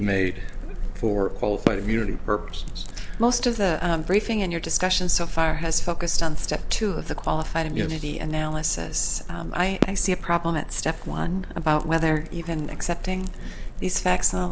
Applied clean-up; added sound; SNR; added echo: none; Crackle + Fireworks; 9 dB; none.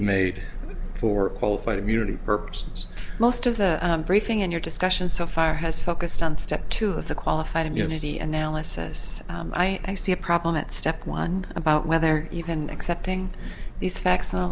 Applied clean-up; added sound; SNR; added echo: none; none; none; none.